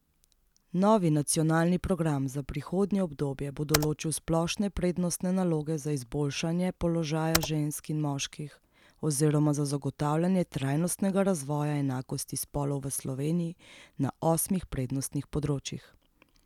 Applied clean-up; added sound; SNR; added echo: none; Computer keyboard; 8 dB; none.